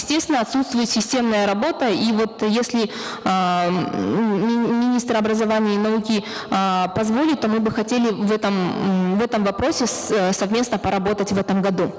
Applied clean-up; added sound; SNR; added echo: none; none; none; none.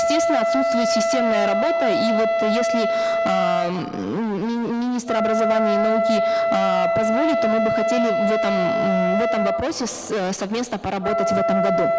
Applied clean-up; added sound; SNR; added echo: none; Wind instrument, woodwind instrument; -3 dB; none.